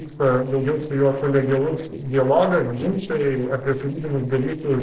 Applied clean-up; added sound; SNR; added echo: neural separator model SepFormer DNS4.